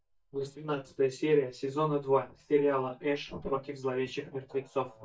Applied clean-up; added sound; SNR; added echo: neural mask model DeepFilterNet 3.